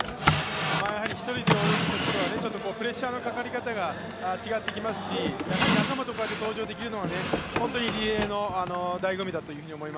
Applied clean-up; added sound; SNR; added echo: none; Drawer open or close; 0 dB; none.